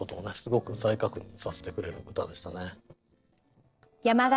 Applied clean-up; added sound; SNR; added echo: neural separator model SepFormer DNS4.